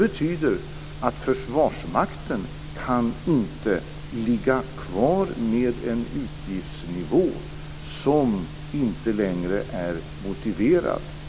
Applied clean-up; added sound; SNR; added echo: none; none; none; none.